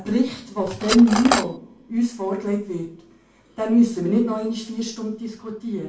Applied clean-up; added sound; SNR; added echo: none; Cutlery, silverware; 2 dB; reverberation time 0.3 s.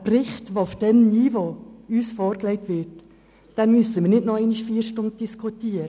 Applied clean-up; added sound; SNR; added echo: none; none; none; none.